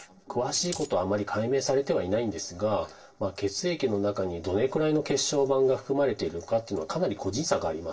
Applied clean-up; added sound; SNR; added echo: neural separator model SepFormer DNS4.